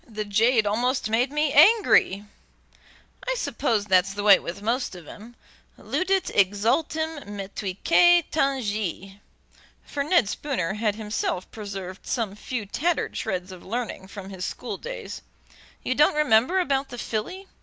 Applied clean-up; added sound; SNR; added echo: none; none; none; none.